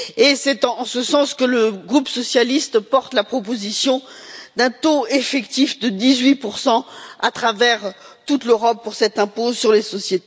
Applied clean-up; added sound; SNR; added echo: none; none; none; none.